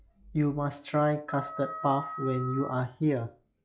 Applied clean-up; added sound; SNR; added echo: classical method log-MMSE.